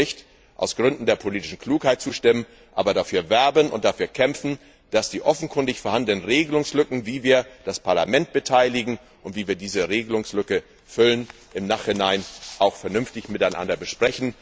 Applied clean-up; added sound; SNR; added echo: none; none; none; none.